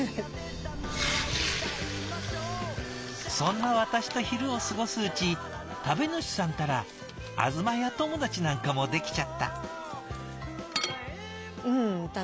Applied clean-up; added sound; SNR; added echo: none; Subway, metro, underground; 16 dB; none.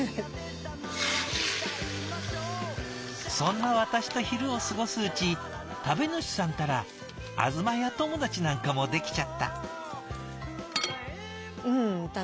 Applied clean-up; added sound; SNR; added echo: none; none; none; none.